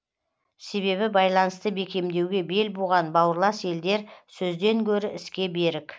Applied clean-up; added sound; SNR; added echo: none; none; none; none.